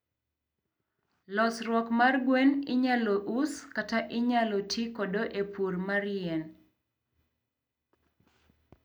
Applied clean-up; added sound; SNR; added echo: none; none; none; none.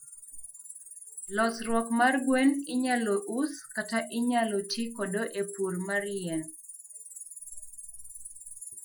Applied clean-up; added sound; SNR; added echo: classical method Wiener filter.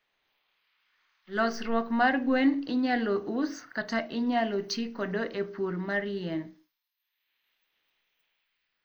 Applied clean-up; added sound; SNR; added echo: neural mask model Resemble Enhance denoiser.